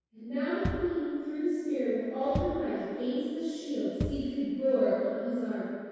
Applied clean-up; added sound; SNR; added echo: none; Bass drum; 9 dB; reverberation time 2.0 s.